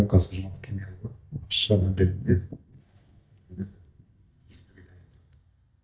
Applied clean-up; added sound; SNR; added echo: neural mask model DeepFilterNet 3.